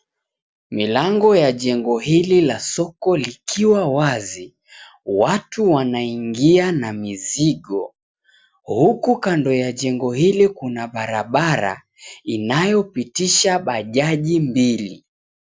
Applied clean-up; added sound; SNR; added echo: none; none; none; none.